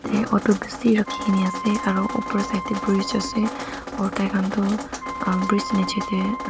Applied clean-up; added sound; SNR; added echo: none; Drip + Wind instrument, woodwind instrument; 7 dB; none.